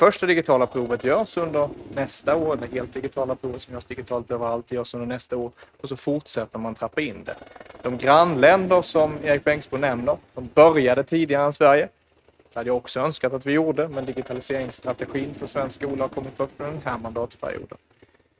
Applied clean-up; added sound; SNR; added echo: neural mask model RNNoise.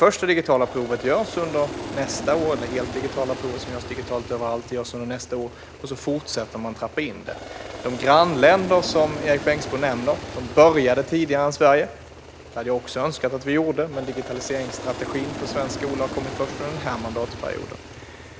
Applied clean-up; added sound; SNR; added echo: none; Aircraft; 11 dB; none.